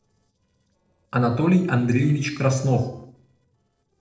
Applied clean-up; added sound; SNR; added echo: neural separator model SepFormer DNS4.